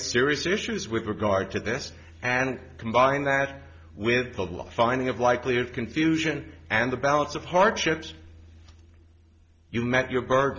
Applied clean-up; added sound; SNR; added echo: none; none; none; none.